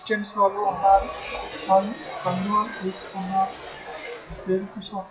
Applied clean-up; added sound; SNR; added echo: classical method WPE with log-MMSE.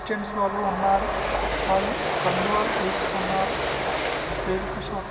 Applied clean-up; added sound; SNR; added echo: none; Train; -1 dB; reverberation time 2.7 s.